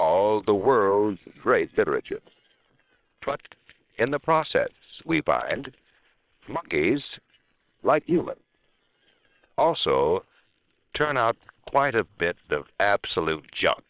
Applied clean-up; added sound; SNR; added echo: neural separator model SepFormer WHAM!.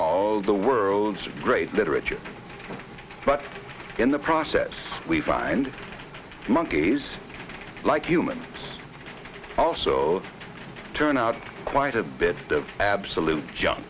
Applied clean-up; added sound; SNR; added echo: none; none; none; none.